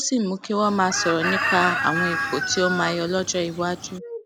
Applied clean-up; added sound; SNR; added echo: none; Chicken, rooster; 3 dB; none.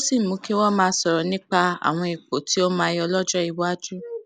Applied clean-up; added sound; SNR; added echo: none; none; none; none.